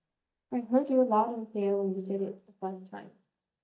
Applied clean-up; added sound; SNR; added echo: neural mask model DeepFilterNet 3.